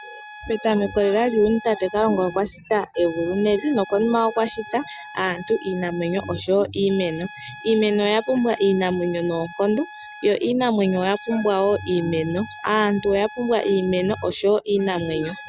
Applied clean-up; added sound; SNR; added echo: none; Trumpet; 18 dB; none.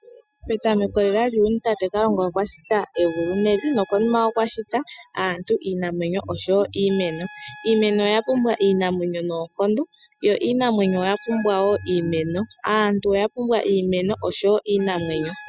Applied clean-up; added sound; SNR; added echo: classical method spectral subtraction.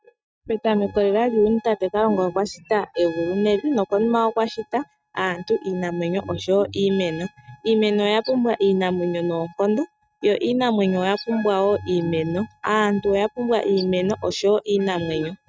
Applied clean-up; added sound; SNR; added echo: neural mask model RNNoise.